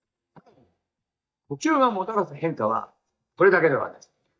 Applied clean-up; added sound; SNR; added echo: neural mask model DeepFilterNet 3.